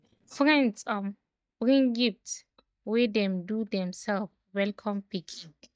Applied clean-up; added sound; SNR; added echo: neural mask model DeepFilterNet 3.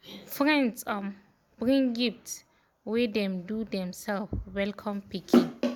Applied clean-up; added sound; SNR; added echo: none; none; none; none.